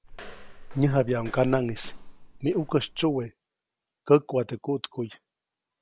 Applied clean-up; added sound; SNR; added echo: none; Walk, footsteps; 13 dB; none.